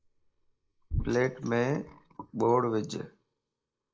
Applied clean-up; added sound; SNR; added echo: neural mask model Resemble Enhance denoiser.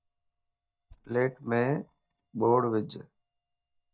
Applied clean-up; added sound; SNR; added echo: neural mask model DeepFilterNet 3.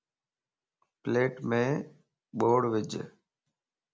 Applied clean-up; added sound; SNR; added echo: none; none; none; none.